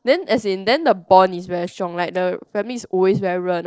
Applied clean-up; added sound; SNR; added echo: neural separator model SepFormer DNS4.